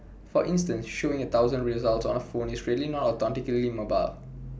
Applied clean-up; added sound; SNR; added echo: none; none; none; none.